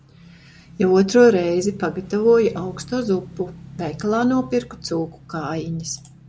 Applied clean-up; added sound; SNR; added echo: none; Motorcycle / Engine; 18 dB; none.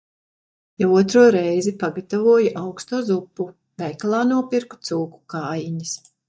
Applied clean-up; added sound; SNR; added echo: neural mask model DeepFilterNet 3.